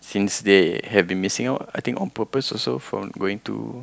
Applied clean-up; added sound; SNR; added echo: none; none; none; none.